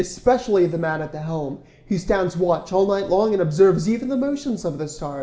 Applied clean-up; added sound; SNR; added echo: none; none; none; reverberation time 2.0 s.